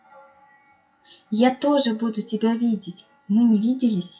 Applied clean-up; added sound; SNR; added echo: classical method WPE with log-MMSE.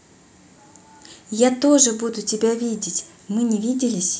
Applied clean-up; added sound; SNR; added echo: none; none; none; none.